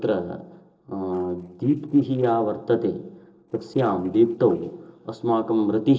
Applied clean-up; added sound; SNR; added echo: neural separator model SepFormer DNS4.